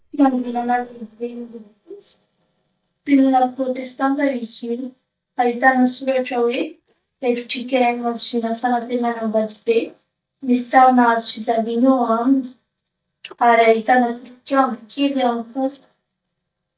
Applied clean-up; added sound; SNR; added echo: neural mask model DeepFilterNet 3.